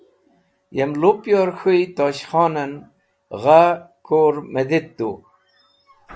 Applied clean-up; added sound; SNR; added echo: none; none; none; none.